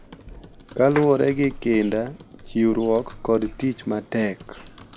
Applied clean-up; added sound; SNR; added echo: none; Typing; 17 dB; none.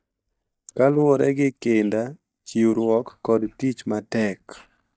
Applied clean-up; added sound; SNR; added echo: neural mask model DeepFilterNet 3.